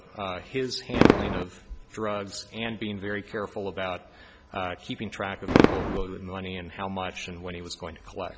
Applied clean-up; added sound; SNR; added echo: none; Fireworks; -4 dB; none.